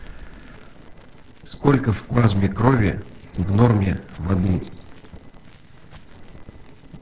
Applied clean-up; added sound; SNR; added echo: neural separator model SepFormer DNS4.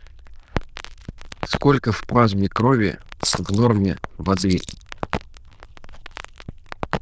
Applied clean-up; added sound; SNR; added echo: neural diffusion model UNIVERSE++.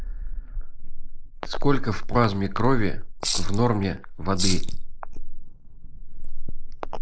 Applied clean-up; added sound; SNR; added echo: neural mask model Resemble Enhance denoiser.